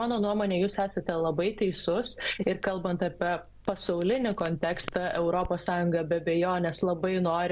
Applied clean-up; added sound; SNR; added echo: none; Crackle; 20 dB; none.